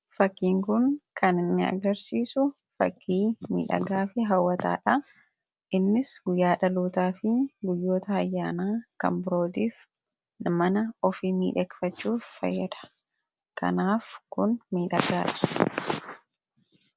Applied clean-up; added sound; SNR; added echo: none; none; none; none.